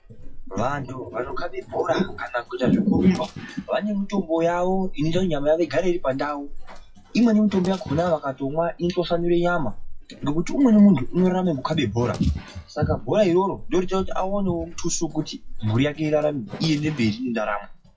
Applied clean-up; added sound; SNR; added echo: classical method WPE with log-MMSE.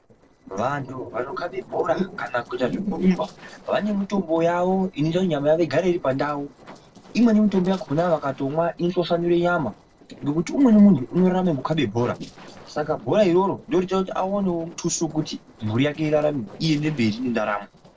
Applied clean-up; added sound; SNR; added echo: neural separator model SepFormer DNS4.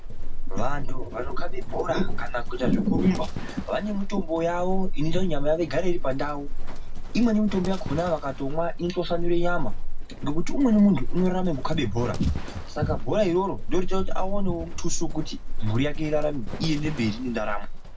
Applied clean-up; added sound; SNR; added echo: none; Livestock, farm animals, working animals; -2 dB; reverberation time 0.4 s.